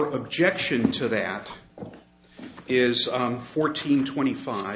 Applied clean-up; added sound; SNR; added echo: none; none; none; none.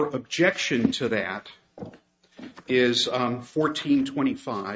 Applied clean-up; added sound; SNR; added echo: neural mask model RNNoise.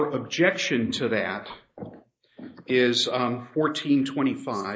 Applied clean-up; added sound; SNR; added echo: neural mask model Resemble Enhance denoiser.